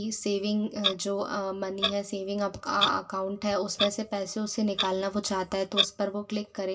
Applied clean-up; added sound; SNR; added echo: none; Clock; 5 dB; reverberation time 0.2 s.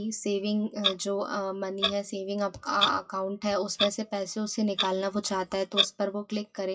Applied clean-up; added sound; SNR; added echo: classical method WPE with log-MMSE.